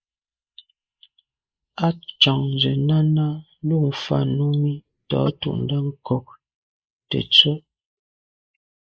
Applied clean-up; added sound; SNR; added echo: neural mask model Resemble Enhance denoiser.